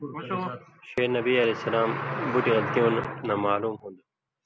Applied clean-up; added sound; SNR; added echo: none; none; none; none.